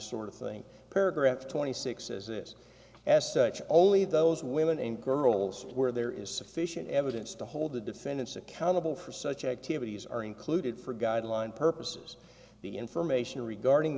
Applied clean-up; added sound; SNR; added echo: none; none; none; none.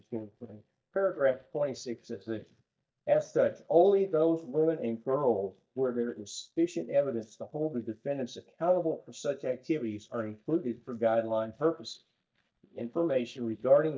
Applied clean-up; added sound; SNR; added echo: neural mask model DeepFilterNet 3.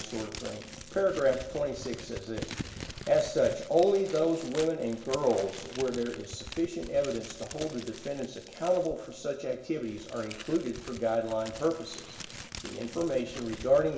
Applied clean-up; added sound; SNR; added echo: none; Crumpling, crinkling; 14 dB; reverberation time 0.7 s.